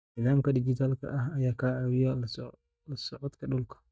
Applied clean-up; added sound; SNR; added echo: neural mask model DeepFilterNet 3.